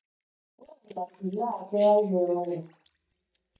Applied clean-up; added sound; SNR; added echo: neural mask model DeepFilterNet 3.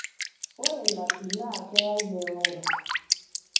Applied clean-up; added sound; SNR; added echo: none; Drip; -5 dB; reverberation time 1.2 s.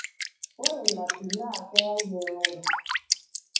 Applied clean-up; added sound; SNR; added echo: classical method WPE with log-MMSE.